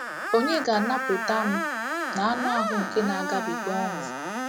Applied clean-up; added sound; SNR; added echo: none; Screech; 3 dB; none.